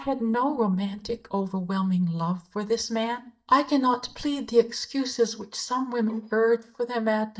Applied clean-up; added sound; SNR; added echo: neural mask model DeepFilterNet 3.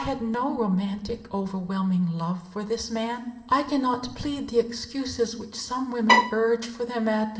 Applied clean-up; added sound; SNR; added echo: none; Bowed string instrument; -4 dB; reverberation time 1.0 s.